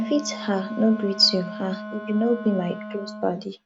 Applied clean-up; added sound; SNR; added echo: none; Wind instrument, woodwind instrument; 11 dB; none.